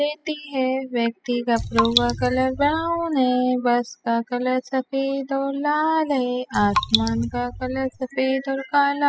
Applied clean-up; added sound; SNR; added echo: classical method spectral subtraction.